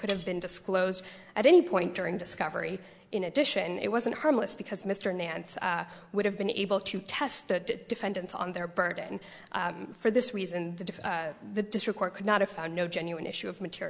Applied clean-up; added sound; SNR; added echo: none; Cutlery, silverware; 13 dB; none.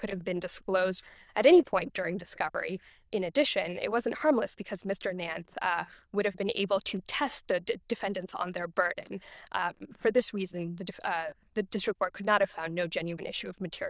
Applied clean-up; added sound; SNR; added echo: neural diffusion model UNIVERSE++.